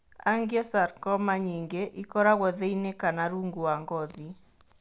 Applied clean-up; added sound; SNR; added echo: none; none; none; none.